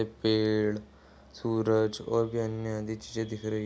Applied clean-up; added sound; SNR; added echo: none; none; none; none.